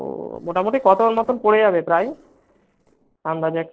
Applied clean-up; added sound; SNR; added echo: neural separator model SepFormer DNS4.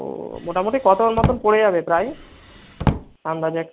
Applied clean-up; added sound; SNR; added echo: none; Drawer open or close; 6 dB; none.